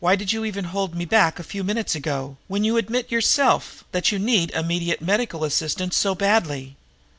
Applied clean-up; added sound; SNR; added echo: none; none; none; none.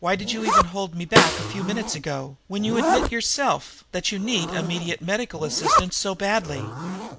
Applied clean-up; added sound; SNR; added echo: none; Zipper (clothing) + Snare drum; 0 dB; none.